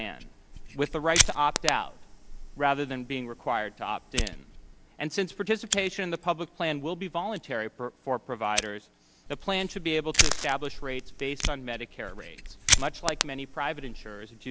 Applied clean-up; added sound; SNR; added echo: none; Fire; 1 dB; none.